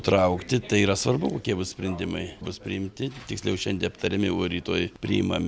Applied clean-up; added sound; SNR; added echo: none; none; none; none.